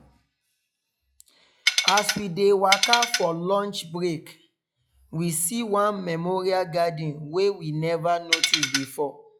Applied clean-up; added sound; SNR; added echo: classical method log-MMSE.